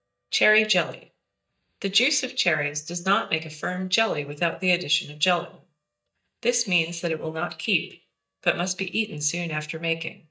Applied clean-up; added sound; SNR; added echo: neural mask model DeepFilterNet 3.